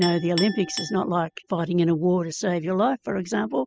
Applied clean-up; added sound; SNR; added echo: classical method spectral subtraction.